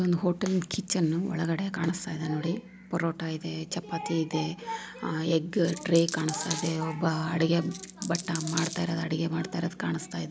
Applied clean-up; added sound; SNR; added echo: none; Coin (dropping); 11 dB; none.